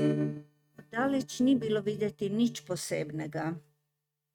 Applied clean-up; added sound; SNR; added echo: neural mask model RNNoise.